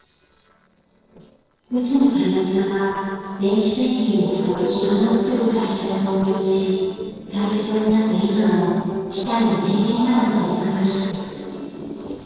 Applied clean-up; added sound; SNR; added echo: neural separator model SepFormer DNS4.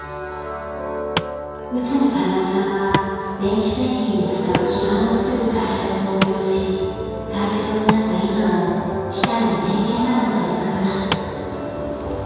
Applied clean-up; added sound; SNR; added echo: none; Wood; 11 dB; reverberation time 2.2 s.